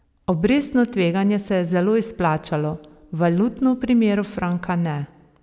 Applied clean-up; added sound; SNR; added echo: none; none; none; none.